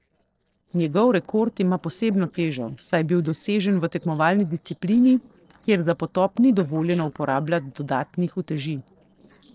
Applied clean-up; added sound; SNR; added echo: neural separator model SepFormer DNS4.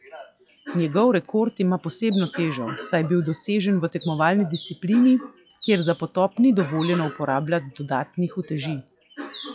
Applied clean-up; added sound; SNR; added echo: classical method log-MMSE.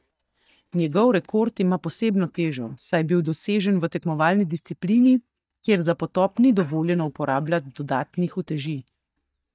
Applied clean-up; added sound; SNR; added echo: neural mask model DeepFilterNet 3.